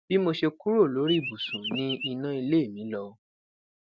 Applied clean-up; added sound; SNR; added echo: none; Chirp, tweet; 6 dB; none.